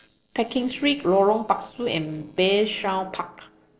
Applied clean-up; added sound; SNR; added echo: neural separator model SepFormer DNS4.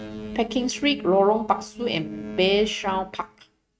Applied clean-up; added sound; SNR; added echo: neural mask model RNNoise.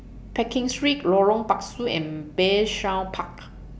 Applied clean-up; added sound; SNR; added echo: none; none; none; none.